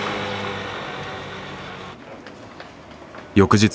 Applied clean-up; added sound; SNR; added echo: none; none; none; none.